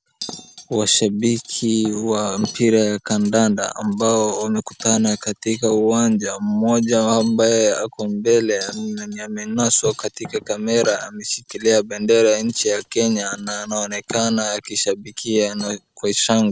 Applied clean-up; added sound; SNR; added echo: none; Cutlery, silverware; 20 dB; none.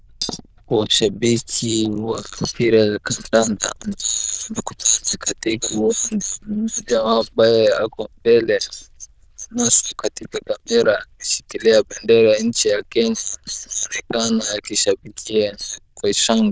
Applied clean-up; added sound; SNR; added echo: neural diffusion model UNIVERSE++.